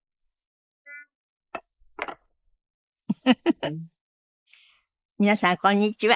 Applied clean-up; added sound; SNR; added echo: neural mask model Resemble Enhance denoiser.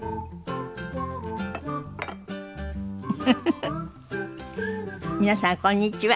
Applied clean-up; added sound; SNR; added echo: none; none; none; none.